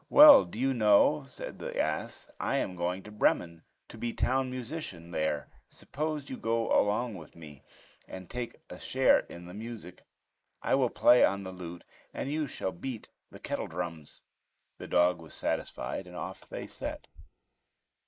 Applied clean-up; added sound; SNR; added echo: neural mask model Resemble Enhance denoiser.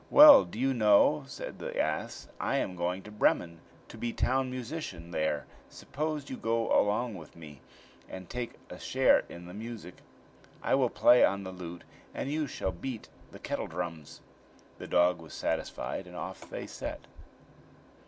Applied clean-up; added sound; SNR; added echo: none; none; none; none.